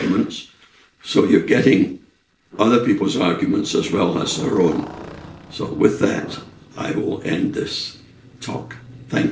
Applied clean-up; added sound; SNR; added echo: neural separator model SepFormer DNS4.